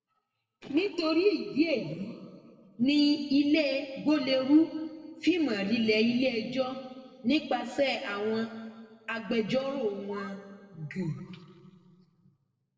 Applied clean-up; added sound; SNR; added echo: neural separator model SepFormer DNS4.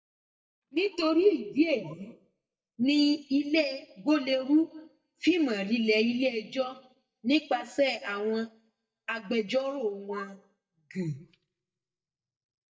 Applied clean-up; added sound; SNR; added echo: neural mask model DeepFilterNet 3.